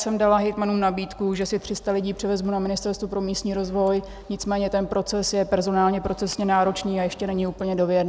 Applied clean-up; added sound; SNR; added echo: none; none; none; none.